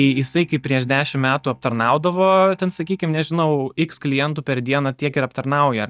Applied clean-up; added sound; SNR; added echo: neural mask model DeepFilterNet 3.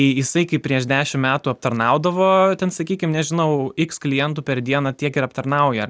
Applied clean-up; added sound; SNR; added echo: none; none; none; none.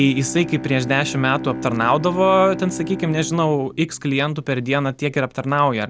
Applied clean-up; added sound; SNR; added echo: none; Bowed string instrument; 12 dB; none.